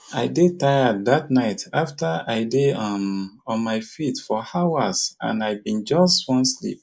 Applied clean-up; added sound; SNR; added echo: neural mask model Resemble Enhance denoiser.